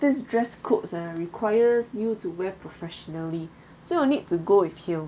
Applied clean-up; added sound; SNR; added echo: none; none; none; none.